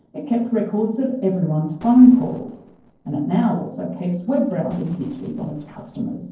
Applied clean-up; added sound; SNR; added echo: neural separator model SepFormer DNS4.